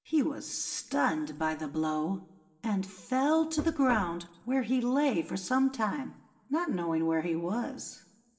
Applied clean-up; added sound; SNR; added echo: none; Knock; 11 dB; reverberation time 0.8 s.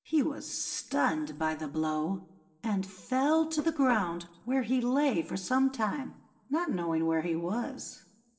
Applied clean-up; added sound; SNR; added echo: neural separator model SepFormer DNS4.